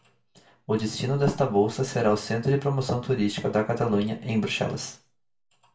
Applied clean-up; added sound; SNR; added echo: none; none; none; reverberation time 0.3 s.